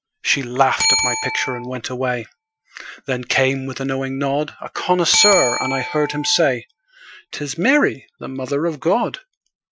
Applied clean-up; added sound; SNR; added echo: classical method Wiener filter.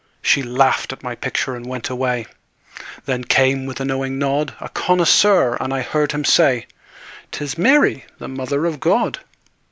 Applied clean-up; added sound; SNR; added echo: none; none; none; none.